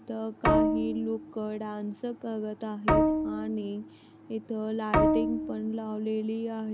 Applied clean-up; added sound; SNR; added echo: none; Bowed string instrument; -4 dB; none.